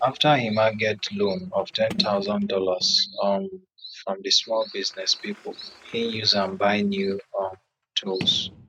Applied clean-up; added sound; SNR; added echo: neural mask model RNNoise.